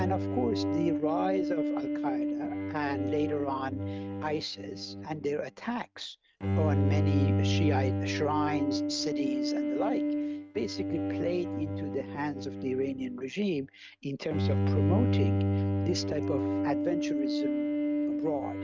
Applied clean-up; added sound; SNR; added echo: neural mask model RNNoise.